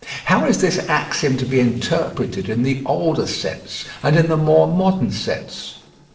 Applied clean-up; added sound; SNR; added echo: neural separator model SepFormer DNS4.